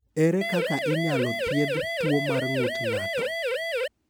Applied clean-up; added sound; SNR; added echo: none; Siren; 0 dB; none.